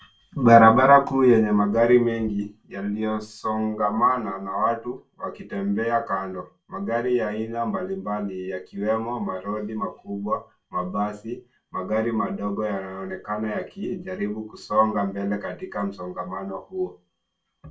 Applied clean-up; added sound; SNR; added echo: none; none; none; reverberation time 0.2 s.